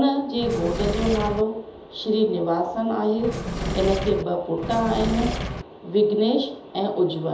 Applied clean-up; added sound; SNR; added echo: none; Engine / Mechanisms; 4 dB; reverberation time 1.2 s.